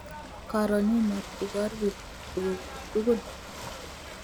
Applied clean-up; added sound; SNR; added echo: none; Ocean / Boat, Water vehicle; 11 dB; none.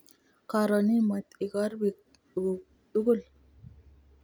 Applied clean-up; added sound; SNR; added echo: none; none; none; none.